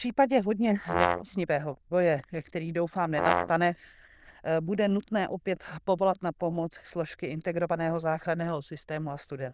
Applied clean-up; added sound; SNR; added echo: neural diffusion model UNIVERSE++.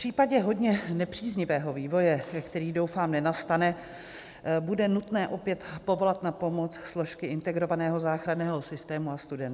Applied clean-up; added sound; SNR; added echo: none; none; none; none.